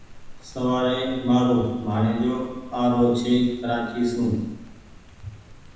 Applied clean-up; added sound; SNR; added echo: none; Rain; 19 dB; reverberation time 1.0 s.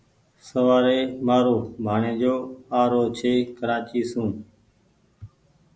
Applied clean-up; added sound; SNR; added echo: none; none; none; none.